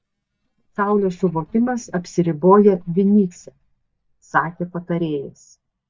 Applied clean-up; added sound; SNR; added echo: neural mask model DeepFilterNet 3.